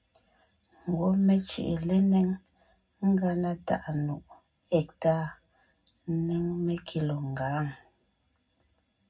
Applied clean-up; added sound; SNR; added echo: none; none; none; reverberation time 0.3 s.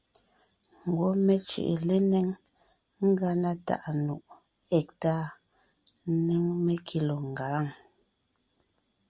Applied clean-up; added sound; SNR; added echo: none; none; none; none.